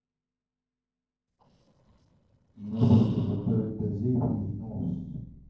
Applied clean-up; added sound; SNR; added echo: neural separator model SepFormer DNS4.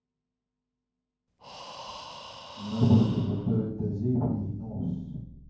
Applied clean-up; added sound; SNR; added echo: none; Breathing; 17 dB; reverberation time 0.9 s.